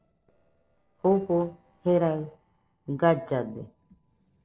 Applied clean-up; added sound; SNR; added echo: neural separator model SepFormer DNS4.